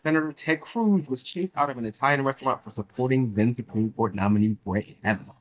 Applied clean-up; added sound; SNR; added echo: neural mask model DeepFilterNet 3.